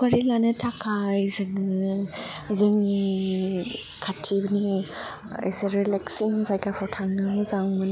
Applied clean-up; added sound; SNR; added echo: none; none; none; none.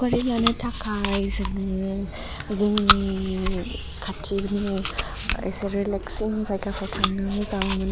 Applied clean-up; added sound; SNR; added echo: none; Chewing, mastication; 3 dB; none.